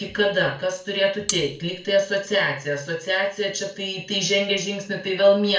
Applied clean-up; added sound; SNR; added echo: none; Cutlery, silverware; 9 dB; reverberation time 0.4 s.